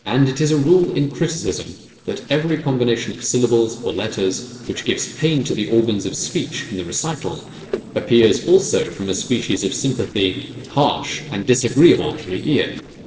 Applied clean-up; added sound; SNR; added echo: neural separator model SepFormer DNS4.